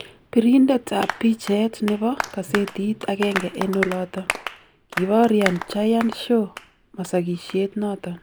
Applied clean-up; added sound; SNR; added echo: none; Applause; 11 dB; none.